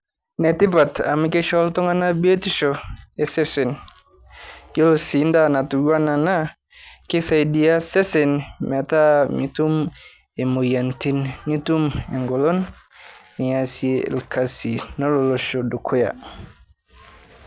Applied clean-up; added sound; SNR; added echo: none; none; none; none.